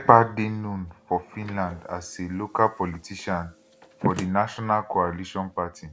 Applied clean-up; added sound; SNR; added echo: none; Slam; 14 dB; none.